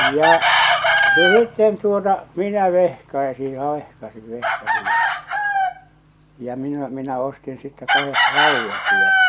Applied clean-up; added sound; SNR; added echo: none; Chicken, rooster; -2 dB; none.